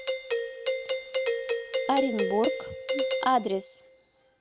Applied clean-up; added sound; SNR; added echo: none; Doorbell; -1 dB; none.